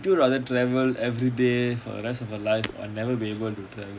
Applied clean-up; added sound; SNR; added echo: none; Shatter; 16 dB; none.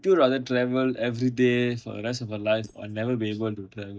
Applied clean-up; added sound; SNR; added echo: neural mask model DeepFilterNet 3.